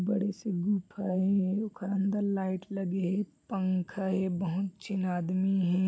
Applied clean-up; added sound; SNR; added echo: none; none; none; none.